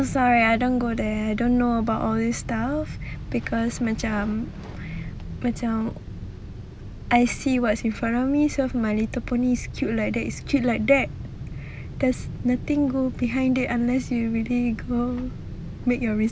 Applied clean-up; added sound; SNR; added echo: none; none; none; none.